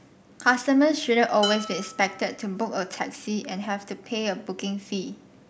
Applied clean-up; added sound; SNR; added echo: none; Dishes, pots, and pans; 13 dB; none.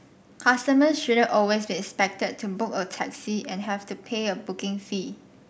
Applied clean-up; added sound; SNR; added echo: none; none; none; none.